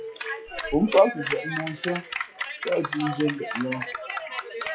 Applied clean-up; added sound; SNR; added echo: classical method log-MMSE.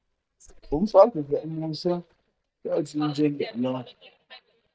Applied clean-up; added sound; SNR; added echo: neural mask model DeepFilterNet 3.